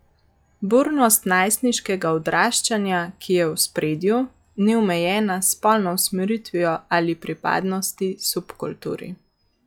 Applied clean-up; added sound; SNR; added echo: classical method log-MMSE.